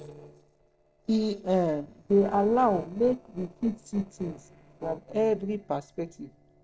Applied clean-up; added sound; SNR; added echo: neural separator model SepFormer DNS4.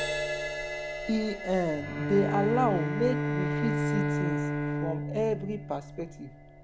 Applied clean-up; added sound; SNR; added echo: none; Bowed string instrument + Crash cymbal; 0 dB; none.